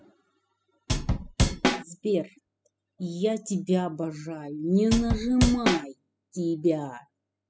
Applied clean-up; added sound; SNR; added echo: classical method spectral subtraction.